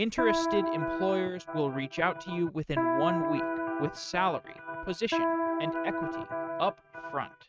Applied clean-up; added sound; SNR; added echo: neural mask model RNNoise.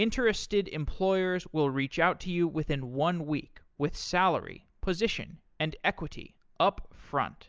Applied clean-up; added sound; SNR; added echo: none; none; none; none.